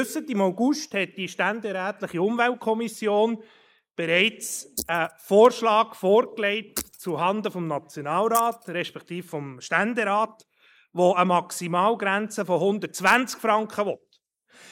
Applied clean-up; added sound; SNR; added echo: neural mask model Resemble Enhance denoiser.